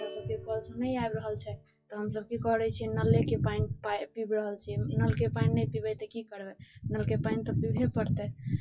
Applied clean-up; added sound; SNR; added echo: classical method WPE with log-MMSE.